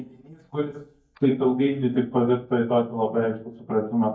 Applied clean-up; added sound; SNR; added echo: neural mask model DeepFilterNet 3.